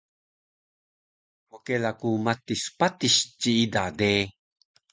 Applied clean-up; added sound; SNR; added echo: none; none; none; none.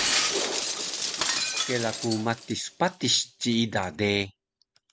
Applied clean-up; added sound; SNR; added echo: none; Shatter; 2 dB; none.